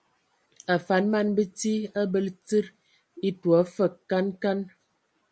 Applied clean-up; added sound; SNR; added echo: none; none; none; none.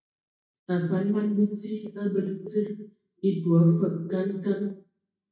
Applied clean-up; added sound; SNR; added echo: neural mask model DeepFilterNet 3.